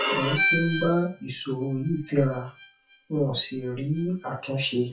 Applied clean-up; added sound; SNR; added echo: classical method WPE with log-MMSE.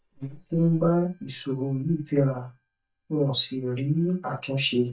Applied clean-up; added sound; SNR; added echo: neural mask model DeepFilterNet 3.